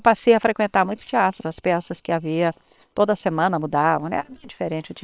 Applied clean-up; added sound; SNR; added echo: neural separator model SepFormer WHAM!.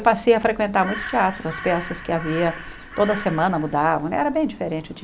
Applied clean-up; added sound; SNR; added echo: none; Crow; 14 dB; none.